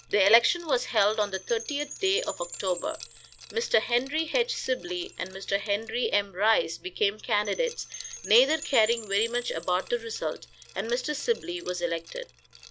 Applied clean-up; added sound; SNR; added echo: none; Wind chime / Percussion + Liquid; 16 dB; none.